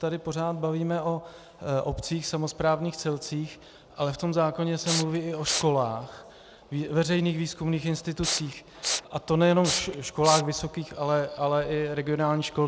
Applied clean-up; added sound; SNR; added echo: none; Respiratory sounds; 4 dB; none.